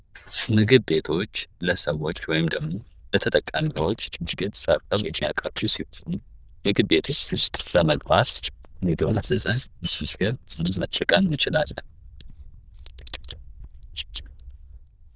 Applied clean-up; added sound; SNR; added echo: neural diffusion model UNIVERSE++.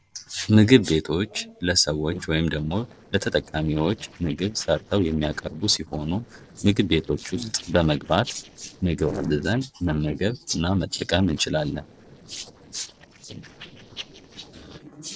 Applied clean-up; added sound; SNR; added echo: neural separator model SepFormer DNS4.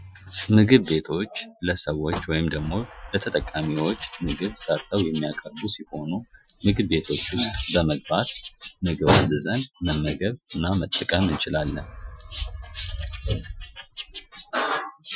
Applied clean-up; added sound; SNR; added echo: classical method Wiener filter.